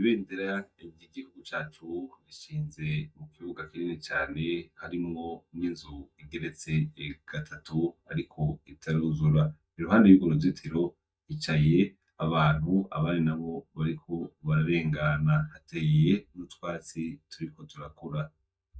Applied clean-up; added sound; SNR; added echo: neural mask model DeepFilterNet 3.